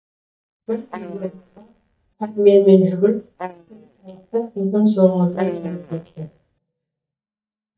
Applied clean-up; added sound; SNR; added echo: neural mask model DeepFilterNet 3.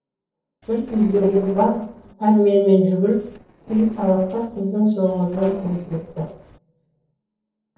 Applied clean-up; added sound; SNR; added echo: neural separator model SepFormer DNS4.